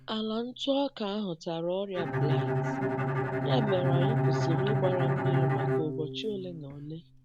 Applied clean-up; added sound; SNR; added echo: none; Bowed string instrument; -3 dB; none.